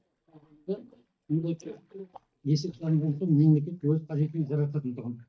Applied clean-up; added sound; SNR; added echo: neural mask model DeepFilterNet 3.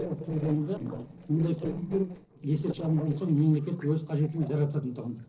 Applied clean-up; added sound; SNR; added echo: neural separator model SepFormer DNS4.